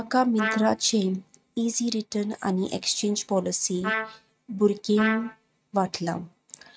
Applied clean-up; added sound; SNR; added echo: neural mask model RNNoise.